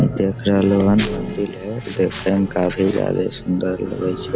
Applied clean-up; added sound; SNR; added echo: none; Toilet flush; 10 dB; none.